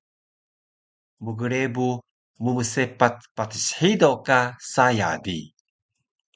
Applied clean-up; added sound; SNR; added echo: none; none; none; none.